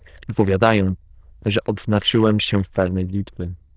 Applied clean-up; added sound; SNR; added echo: neural diffusion model UNIVERSE++.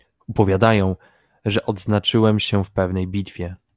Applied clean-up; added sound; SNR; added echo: none; none; none; none.